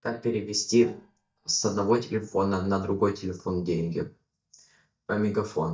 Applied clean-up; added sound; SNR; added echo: neural mask model DeepFilterNet 3.